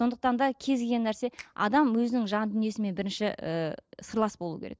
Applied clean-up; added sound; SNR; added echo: neural separator model SepFormer DNS4.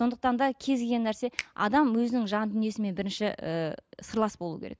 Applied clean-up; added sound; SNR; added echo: none; Finger snapping; 19 dB; none.